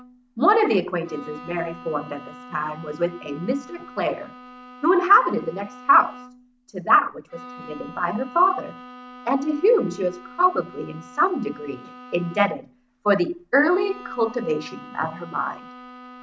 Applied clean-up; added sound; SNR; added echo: none; Bowed string instrument; 18 dB; none.